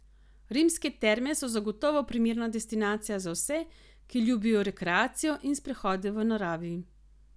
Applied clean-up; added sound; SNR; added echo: none; none; none; none.